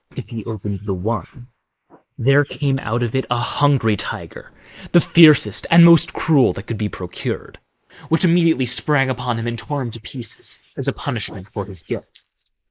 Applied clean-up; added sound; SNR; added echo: neural mask model Resemble Enhance denoiser.